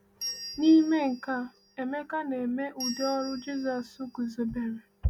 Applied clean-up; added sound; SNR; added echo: none; Bell; 14 dB; none.